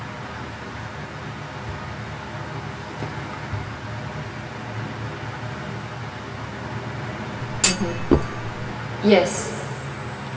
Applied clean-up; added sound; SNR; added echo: none; Thump, thud; -4 dB; reverberation time 2.0 s.